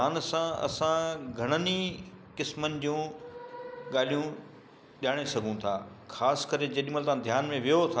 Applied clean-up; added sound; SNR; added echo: none; none; none; none.